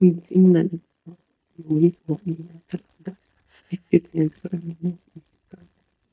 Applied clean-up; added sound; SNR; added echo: neural mask model DeepFilterNet 3.